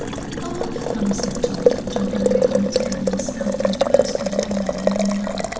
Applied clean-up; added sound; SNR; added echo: none; Boiling; -5 dB; reverberation time 2.6 s.